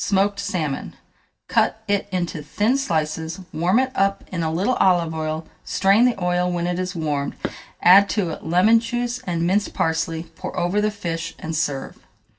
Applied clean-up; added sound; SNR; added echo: none; none; none; reverberation time 0.2 s.